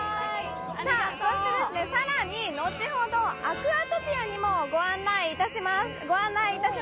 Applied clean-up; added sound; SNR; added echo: none; Trumpet; 18 dB; none.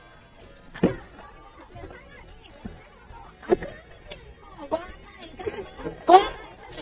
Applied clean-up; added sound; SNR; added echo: neural mask model DeepFilterNet 3.